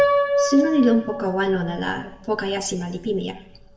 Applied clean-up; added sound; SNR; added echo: none; Piano; 3 dB; reverberation time 0.7 s.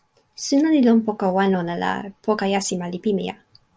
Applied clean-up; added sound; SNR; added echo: none; none; none; none.